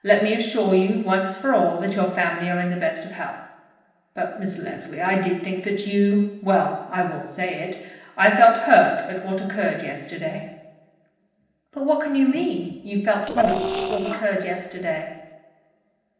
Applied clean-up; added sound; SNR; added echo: neural separator model SepFormer DNS4.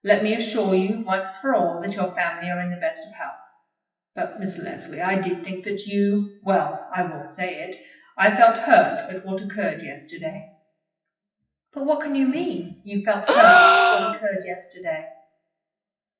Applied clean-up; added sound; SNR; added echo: classical method WPE with log-MMSE.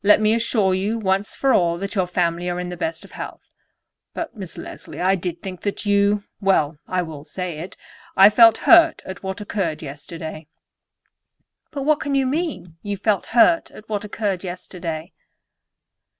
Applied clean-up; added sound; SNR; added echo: none; none; none; none.